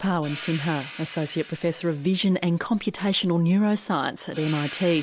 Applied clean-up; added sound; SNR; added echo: none; Hi-hat; 17 dB; none.